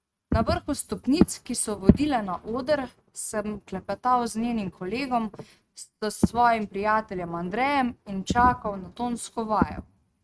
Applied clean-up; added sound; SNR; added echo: neural mask model RNNoise.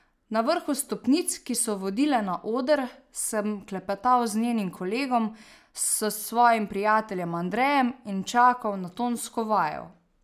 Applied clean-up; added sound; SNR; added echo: none; none; none; none.